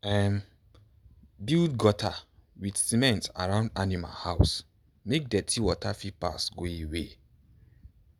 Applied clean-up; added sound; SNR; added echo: none; none; none; none.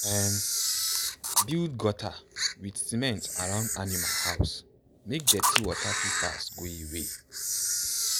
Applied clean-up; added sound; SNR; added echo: none; Camera; -3 dB; none.